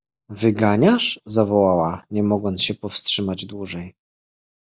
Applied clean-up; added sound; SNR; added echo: neural mask model Resemble Enhance denoiser.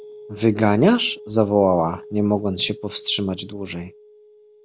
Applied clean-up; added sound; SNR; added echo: none; Telephone; 19 dB; none.